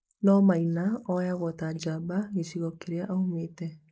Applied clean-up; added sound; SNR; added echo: neural mask model Resemble Enhance denoiser.